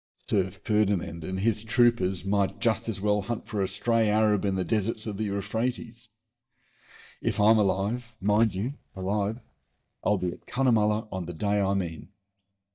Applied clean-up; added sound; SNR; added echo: neural mask model DeepFilterNet 3.